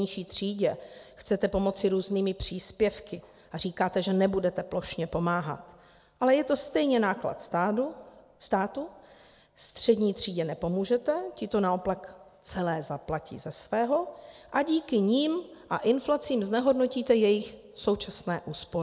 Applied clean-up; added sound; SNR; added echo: none; none; none; none.